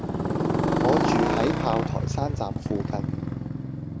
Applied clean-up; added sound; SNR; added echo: none; Motorcycle; -4 dB; none.